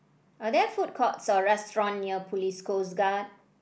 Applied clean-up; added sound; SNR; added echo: none; none; none; none.